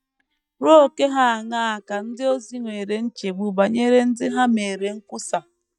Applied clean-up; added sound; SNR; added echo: neural mask model DeepFilterNet 3.